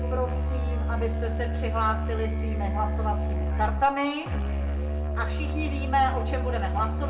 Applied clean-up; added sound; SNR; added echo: none; Musical instrument; -3 dB; reverberation time 0.2 s.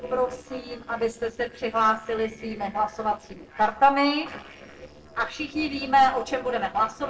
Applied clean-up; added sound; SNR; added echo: neural separator model SepFormer DNS4.